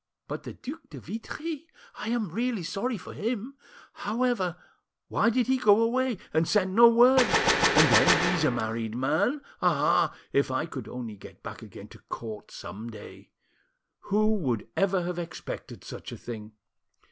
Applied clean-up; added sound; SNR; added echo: none; Gunshot, gunfire; -2 dB; none.